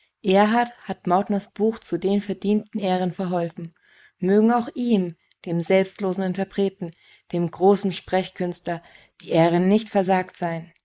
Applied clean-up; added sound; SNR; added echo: neural mask model Resemble Enhance denoiser.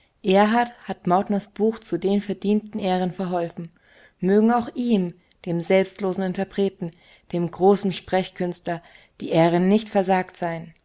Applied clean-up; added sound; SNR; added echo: none; none; none; none.